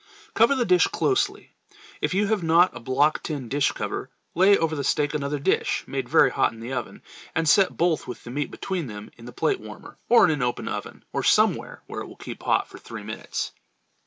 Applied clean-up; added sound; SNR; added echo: none; none; none; none.